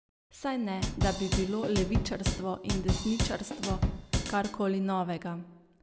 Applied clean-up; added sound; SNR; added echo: none; Drum / Drum kit; -1 dB; none.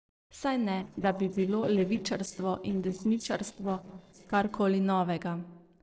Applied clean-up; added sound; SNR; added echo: neural separator model SepFormer DNS4.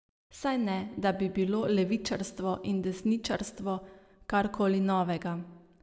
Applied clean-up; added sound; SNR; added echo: none; none; none; none.